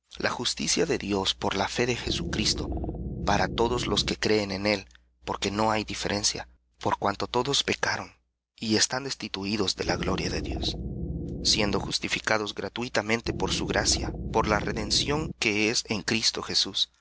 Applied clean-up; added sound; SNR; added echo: none; Wind instrument, woodwind instrument; 4 dB; none.